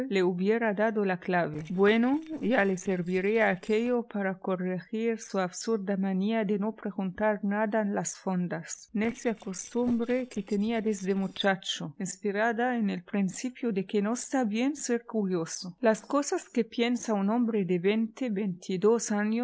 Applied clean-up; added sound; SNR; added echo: neural separator model SepFormer DNS4.